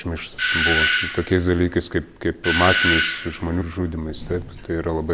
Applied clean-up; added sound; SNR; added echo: none; Doorbell; -1 dB; none.